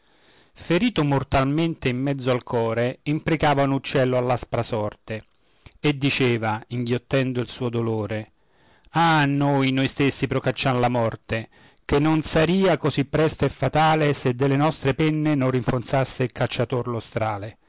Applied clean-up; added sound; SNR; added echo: none; none; none; none.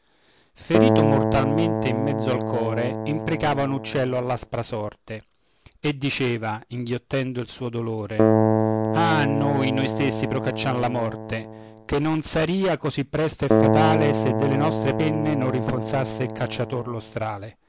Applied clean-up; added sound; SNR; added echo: none; Keyboard (musical); -2 dB; none.